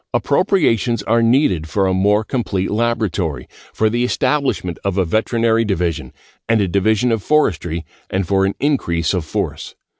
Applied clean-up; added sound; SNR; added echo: none; none; none; none.